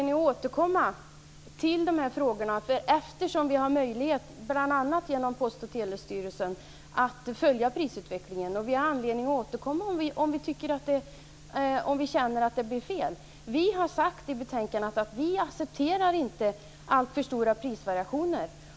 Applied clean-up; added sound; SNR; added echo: none; none; none; none.